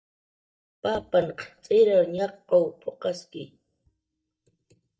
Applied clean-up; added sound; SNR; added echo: neural mask model DeepFilterNet 3.